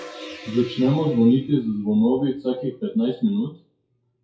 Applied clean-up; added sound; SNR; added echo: classical method WPE with log-MMSE.